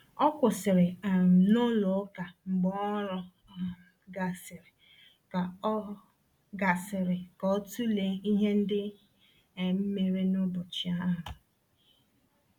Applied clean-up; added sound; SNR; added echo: none; none; none; none.